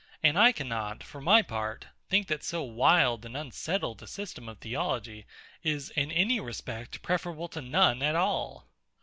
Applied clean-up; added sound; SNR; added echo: none; none; none; none.